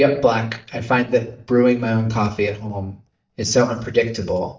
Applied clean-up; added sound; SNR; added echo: neural mask model DeepFilterNet 3.